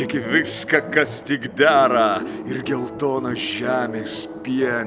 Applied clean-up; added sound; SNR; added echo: none; none; none; none.